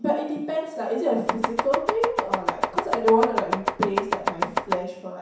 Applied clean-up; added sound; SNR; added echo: none; Domestic sounds, home sounds; 1 dB; reverberation time 0.7 s.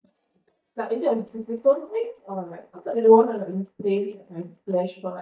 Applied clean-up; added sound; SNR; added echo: neural mask model DeepFilterNet 3.